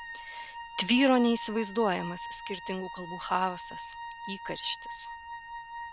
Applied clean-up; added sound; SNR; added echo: none; Wind instrument, woodwind instrument; 10 dB; none.